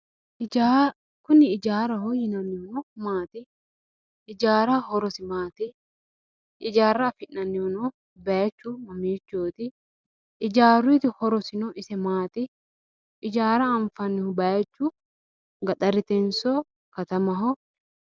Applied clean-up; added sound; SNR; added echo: none; none; none; none.